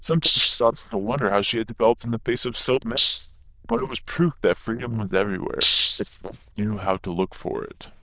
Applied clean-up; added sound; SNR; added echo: neural diffusion model UNIVERSE++.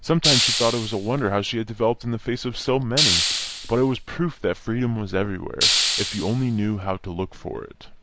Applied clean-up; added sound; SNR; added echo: none; Hiss; -1 dB; none.